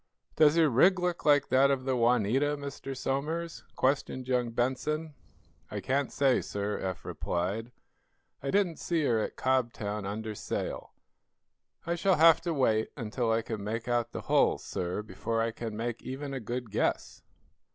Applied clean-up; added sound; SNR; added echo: none; none; none; none.